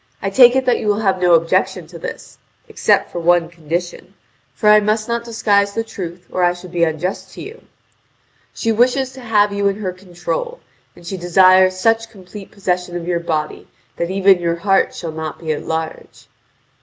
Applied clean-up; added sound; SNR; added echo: none; none; none; none.